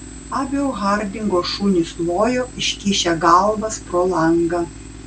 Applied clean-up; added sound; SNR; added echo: none; Tools + Drill; 16 dB; none.